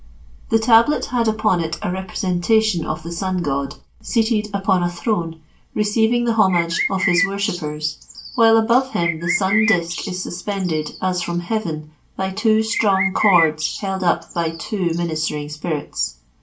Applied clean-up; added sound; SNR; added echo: none; Bird; 7 dB; reverberation time 0.2 s.